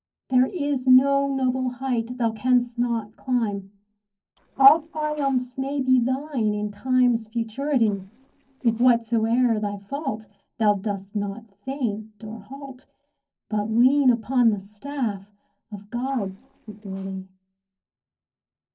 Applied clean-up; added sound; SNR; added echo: neural separator model SepFormer DNS4.